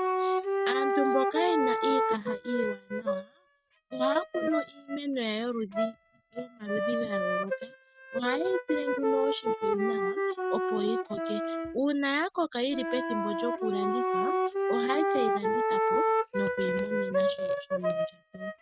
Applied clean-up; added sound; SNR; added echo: neural mask model RNNoise.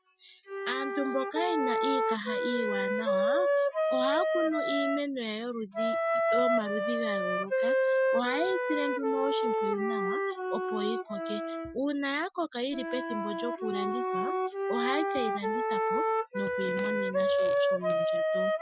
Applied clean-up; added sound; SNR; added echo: classical method Wiener filter.